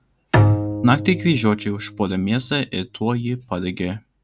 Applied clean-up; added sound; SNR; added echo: none; Bowed string instrument; 2 dB; none.